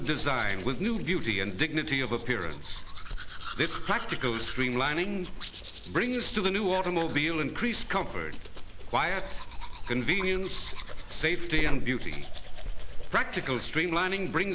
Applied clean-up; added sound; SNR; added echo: none; Domestic sounds, home sounds; 2 dB; none.